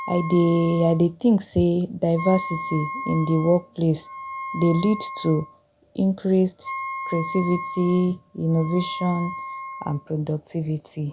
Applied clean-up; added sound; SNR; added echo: none; Wind instrument, woodwind instrument; 12 dB; none.